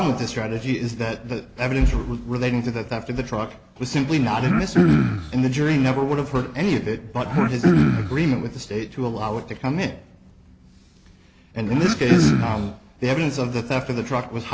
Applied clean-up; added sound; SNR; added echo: none; Cough; -3 dB; none.